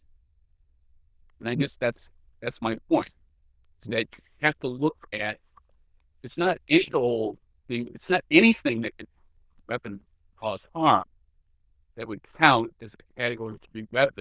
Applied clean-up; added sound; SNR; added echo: neural diffusion model UNIVERSE++.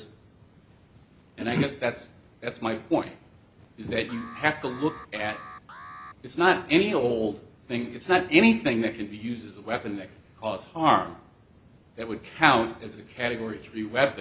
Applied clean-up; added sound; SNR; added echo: none; Alarm; 18 dB; none.